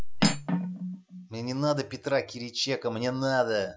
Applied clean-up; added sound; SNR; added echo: classical method Wiener filter.